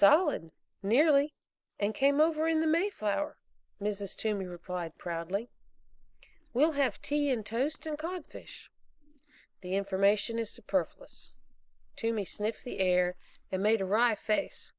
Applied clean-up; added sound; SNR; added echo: neural mask model Resemble Enhance denoiser.